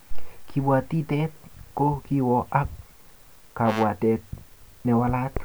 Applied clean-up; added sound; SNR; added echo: none; Brass instrument; 12 dB; none.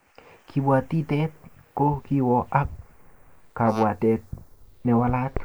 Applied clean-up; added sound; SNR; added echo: neural mask model Resemble Enhance denoiser.